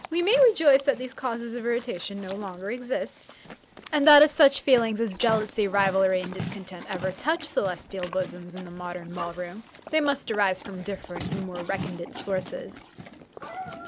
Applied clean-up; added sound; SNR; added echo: none; Livestock, farm animals, working animals; 14 dB; none.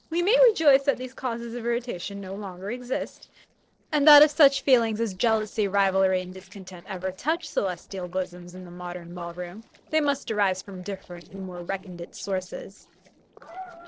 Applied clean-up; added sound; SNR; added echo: neural separator model SepFormer DNS4.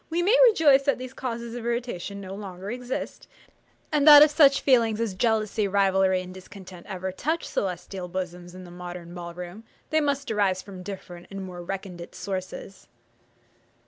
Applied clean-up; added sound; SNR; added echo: none; none; none; none.